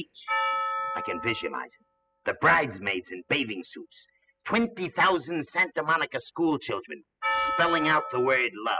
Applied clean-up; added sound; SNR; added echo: classical method spectral subtraction.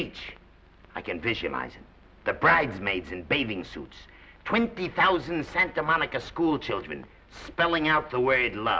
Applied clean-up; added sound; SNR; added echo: none; none; none; none.